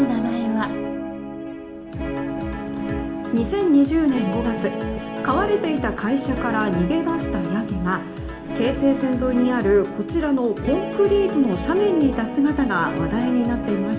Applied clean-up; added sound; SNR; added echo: none; Guitar; 6 dB; reverberation time 0.4 s.